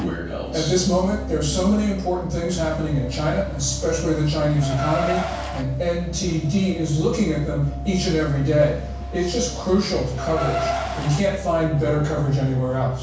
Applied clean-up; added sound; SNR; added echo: none; Car; 13 dB; reverberation time 0.7 s.